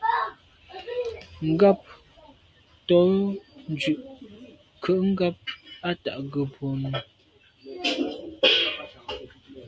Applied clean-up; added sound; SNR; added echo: none; none; none; none.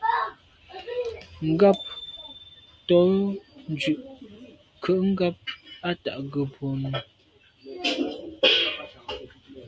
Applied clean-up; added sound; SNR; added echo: none; Bicycle bell; 19 dB; none.